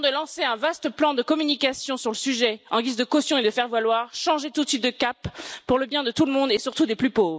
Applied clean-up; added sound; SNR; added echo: none; none; none; none.